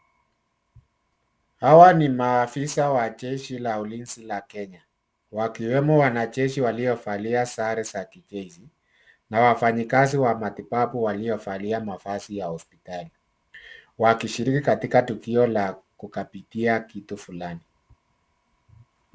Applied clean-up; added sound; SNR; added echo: none; none; none; none.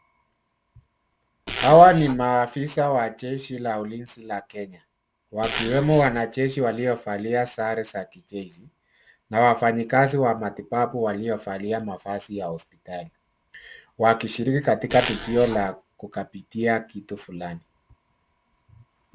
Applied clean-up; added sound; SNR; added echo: none; Zipper (clothing); 7 dB; none.